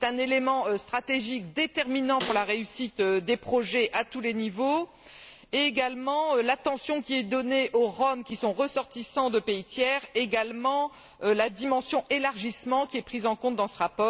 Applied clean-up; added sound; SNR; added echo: none; Snare drum; 11 dB; none.